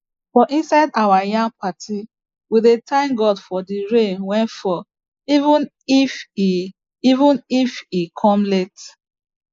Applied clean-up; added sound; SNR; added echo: neural mask model Resemble Enhance denoiser.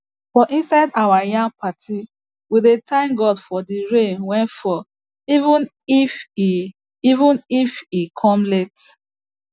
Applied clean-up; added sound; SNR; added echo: none; none; none; none.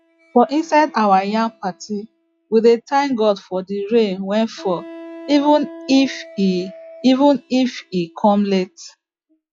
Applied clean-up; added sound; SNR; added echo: classical method log-MMSE.